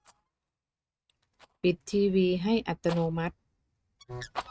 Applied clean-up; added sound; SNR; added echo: neural mask model RNNoise.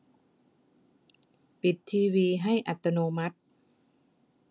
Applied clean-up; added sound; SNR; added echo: none; none; none; none.